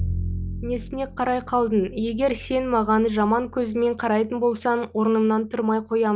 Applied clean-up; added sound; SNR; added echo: none; Bowed string instrument; 12 dB; none.